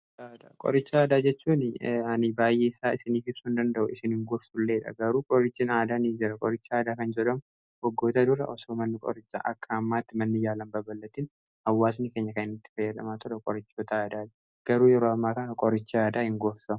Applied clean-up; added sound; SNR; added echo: none; none; none; none.